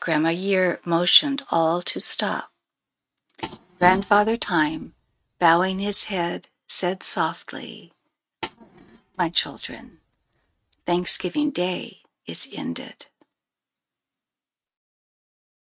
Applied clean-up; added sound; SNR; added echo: neural mask model RNNoise.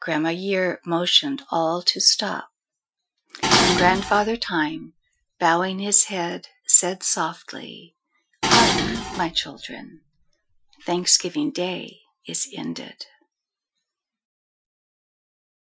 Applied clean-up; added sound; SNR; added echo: classical method Wiener filter.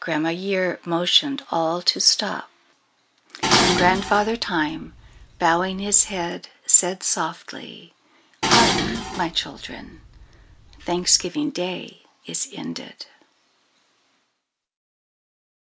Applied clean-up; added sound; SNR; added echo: none; Dishes, pots, and pans; 1 dB; none.